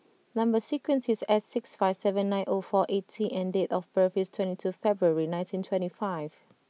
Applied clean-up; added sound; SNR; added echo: none; none; none; none.